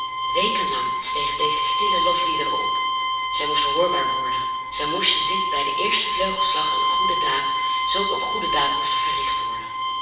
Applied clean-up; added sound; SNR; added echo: none; Bowed string instrument; -1 dB; reverberation time 1.0 s.